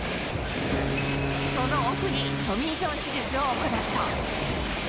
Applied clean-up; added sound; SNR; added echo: none; Waves, surf + Wind instrument, woodwind instrument; 0 dB; none.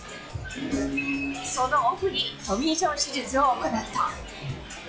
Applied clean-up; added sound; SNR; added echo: classical method log-MMSE.